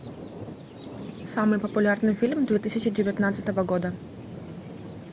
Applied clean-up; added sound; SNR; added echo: none; Thunder; 12 dB; none.